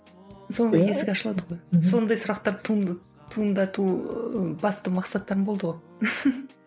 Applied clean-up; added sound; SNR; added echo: none; none; none; none.